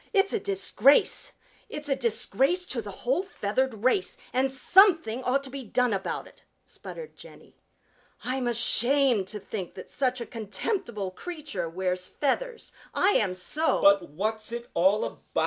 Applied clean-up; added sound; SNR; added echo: none; none; none; none.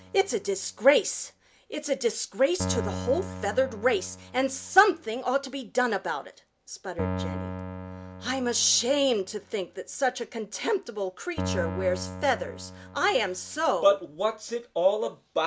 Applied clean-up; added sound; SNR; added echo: none; Keyboard (musical); 11 dB; none.